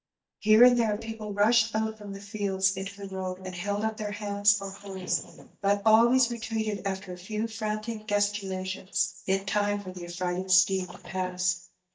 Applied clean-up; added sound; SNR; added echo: neural mask model DeepFilterNet 3.